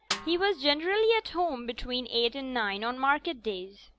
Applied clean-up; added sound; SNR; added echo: none; Snare drum; 11 dB; none.